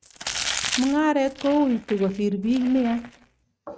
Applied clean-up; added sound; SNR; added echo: neural mask model RNNoise.